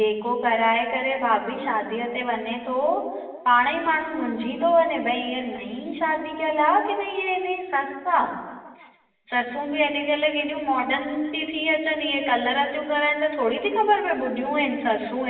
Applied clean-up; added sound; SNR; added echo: none; none; none; reverberation time 1.3 s.